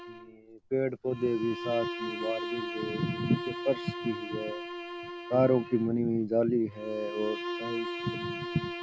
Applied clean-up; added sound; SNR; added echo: none; Bowed string instrument; 7 dB; none.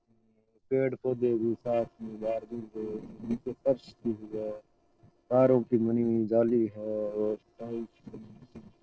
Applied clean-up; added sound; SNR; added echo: neural separator model SepFormer DNS4.